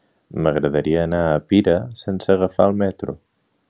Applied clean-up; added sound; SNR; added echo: none; none; none; none.